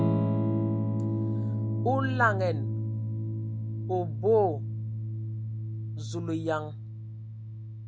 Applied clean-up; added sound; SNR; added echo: none; Electric guitar / Strum; -2 dB; none.